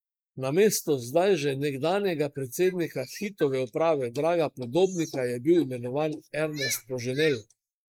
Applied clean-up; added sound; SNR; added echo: neural mask model Resemble Enhance denoiser.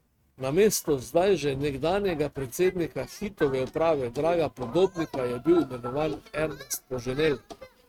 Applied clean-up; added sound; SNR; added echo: neural mask model RNNoise.